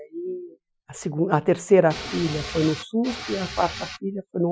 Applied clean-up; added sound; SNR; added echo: classical method Wiener filter.